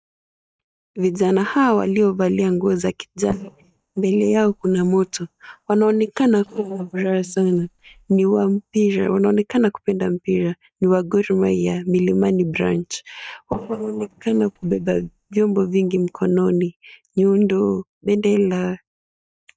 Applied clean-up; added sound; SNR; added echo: neural mask model DeepFilterNet 3.